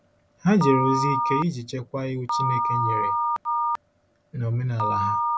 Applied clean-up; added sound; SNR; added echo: none; Telephone; 0 dB; none.